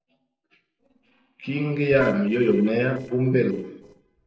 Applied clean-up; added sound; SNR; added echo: neural separator model SepFormer DNS4.